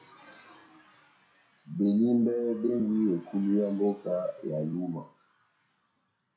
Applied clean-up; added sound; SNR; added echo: classical method WPE with log-MMSE.